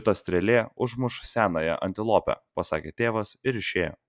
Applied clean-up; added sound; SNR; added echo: none; none; none; none.